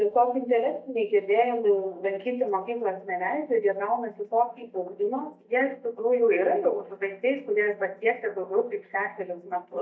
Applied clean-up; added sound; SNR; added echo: neural mask model DeepFilterNet 3.